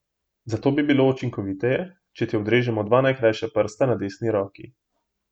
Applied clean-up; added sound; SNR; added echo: none; none; none; none.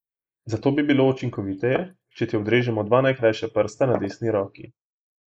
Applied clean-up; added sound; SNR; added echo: neural mask model Resemble Enhance denoiser.